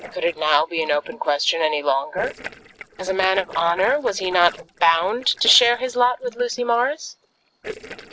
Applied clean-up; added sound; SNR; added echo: neural separator model SepFormer DNS4.